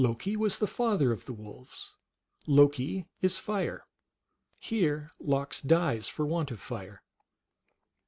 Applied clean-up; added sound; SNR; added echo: none; none; none; none.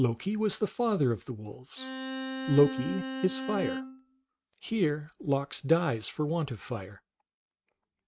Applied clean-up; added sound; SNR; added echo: neural mask model RNNoise.